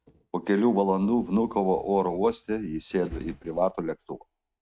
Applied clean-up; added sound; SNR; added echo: neural mask model RNNoise.